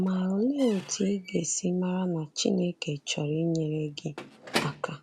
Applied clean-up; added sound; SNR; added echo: none; Squeak / Slam / Wood; 13 dB; none.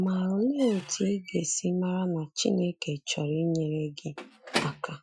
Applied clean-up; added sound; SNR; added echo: classical method Wiener filter.